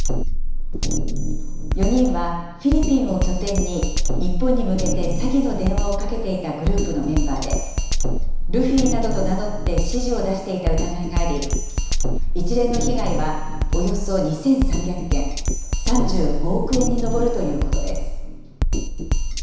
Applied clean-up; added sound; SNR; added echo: none; Drum kit; -4 dB; reverberation time 1.0 s.